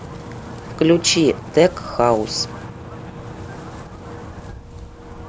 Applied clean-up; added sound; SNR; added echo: none; Wind; 12 dB; none.